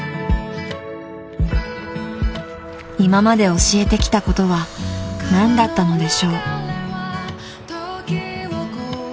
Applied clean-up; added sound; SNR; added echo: none; none; none; none.